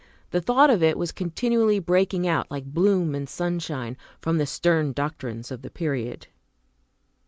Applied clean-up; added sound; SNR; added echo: none; none; none; none.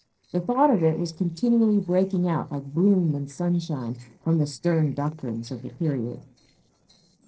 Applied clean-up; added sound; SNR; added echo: neural separator model SepFormer DNS4.